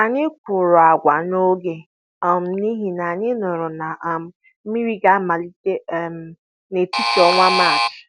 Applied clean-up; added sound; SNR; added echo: none; Alarm; -1 dB; none.